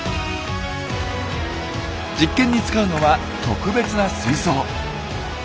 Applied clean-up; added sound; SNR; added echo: none; Dishes, pots, and pans / Chink, clink; 15 dB; none.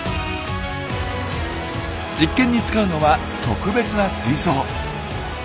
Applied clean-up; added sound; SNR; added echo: none; none; none; none.